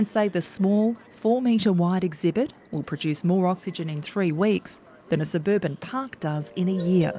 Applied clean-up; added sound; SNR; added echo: none; none; none; none.